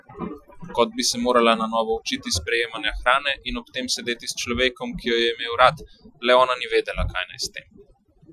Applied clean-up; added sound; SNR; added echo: classical method Wiener filter.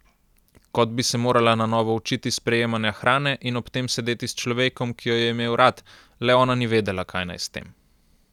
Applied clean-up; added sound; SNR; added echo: none; none; none; none.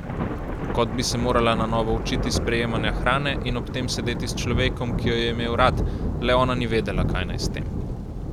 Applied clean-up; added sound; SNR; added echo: none; Thunder; 1 dB; none.